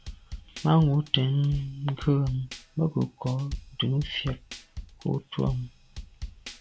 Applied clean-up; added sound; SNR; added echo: none; Drum / Drum kit; 13 dB; none.